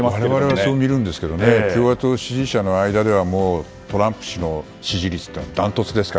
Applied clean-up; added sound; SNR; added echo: none; Dishes, pots, and pans; 15 dB; none.